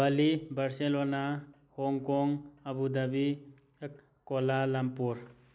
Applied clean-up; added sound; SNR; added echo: none; none; none; none.